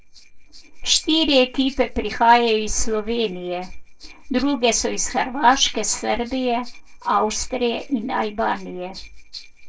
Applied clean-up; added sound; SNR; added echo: neural separator model SepFormer DNS4.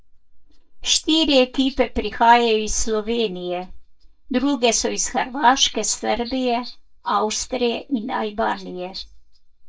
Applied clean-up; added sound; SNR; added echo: neural mask model DeepFilterNet 3.